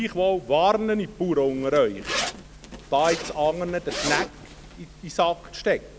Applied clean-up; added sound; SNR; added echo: none; Zipper (clothing); 11 dB; none.